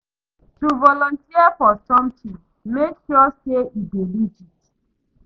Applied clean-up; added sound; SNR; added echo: none; none; none; none.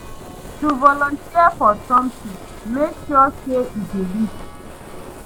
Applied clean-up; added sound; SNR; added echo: none; Fire + Church bell; 15 dB; none.